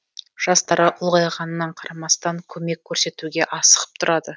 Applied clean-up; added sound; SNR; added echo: neural mask model RNNoise.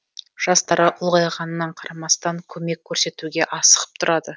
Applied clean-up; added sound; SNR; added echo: none; Bark; 16 dB; none.